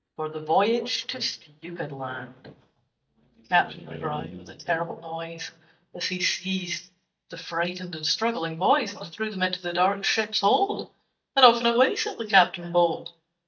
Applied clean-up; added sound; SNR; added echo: neural mask model DeepFilterNet 3.